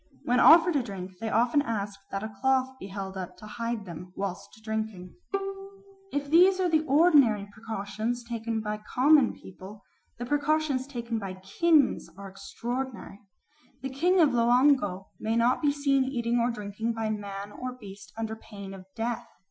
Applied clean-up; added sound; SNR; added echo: classical method Wiener filter.